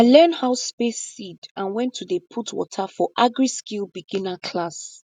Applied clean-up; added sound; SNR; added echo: none; none; none; none.